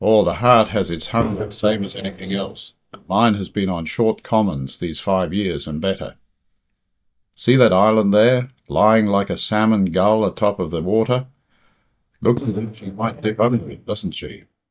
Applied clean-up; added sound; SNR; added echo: neural mask model DeepFilterNet 3.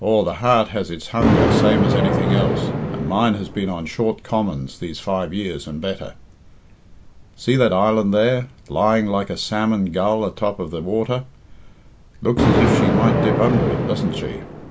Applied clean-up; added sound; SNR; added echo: none; Thunder; 2 dB; none.